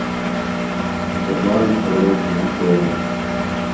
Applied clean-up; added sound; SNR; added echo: none; Engine; 0 dB; reverberation time 0.8 s.